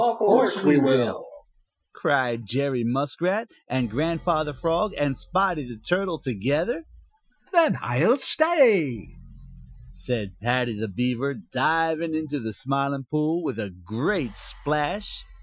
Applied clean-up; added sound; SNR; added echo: classical method Wiener filter.